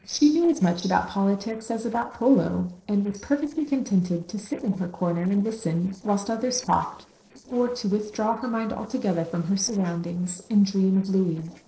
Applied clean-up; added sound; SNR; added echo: neural separator model SepFormer DNS4.